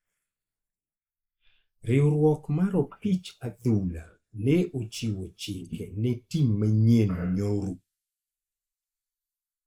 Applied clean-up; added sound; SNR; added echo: neural mask model Resemble Enhance denoiser.